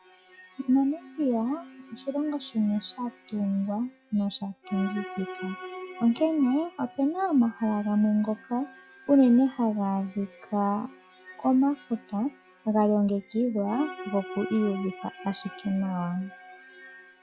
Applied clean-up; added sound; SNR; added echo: classical method log-MMSE.